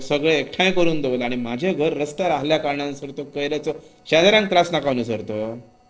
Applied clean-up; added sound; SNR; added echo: neural separator model SepFormer DNS4.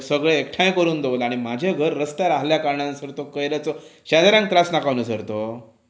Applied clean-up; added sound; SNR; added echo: none; none; none; none.